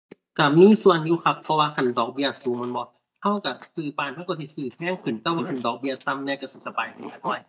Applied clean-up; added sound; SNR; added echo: neural mask model DeepFilterNet 3.